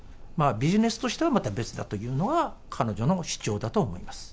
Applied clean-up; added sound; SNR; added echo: none; none; none; none.